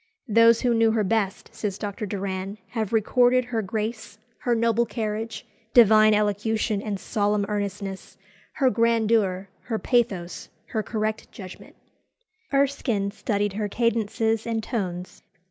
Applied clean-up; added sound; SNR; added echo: none; none; none; none.